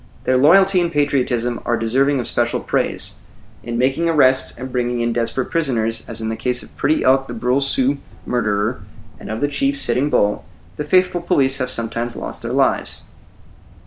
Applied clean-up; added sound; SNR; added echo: none; Cricket; 19 dB; none.